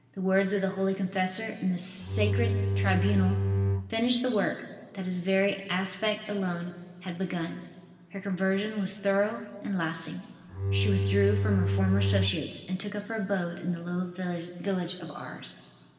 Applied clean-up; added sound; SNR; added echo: none; Bowed string instrument; -3 dB; reverberation time 2.0 s.